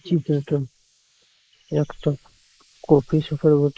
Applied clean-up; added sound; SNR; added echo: neural mask model Resemble Enhance denoiser.